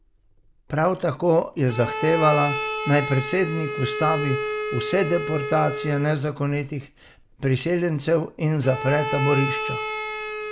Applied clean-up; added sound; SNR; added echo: none; Bowed string instrument; 7 dB; none.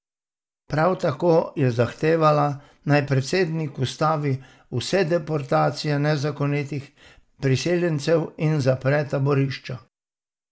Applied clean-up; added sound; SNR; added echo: none; none; none; none.